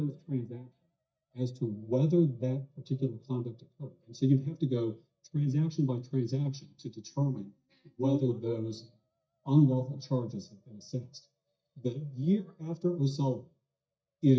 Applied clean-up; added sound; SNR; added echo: neural mask model DeepFilterNet 3.